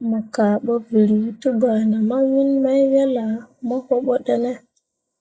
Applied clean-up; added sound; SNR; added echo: neural mask model Resemble Enhance denoiser.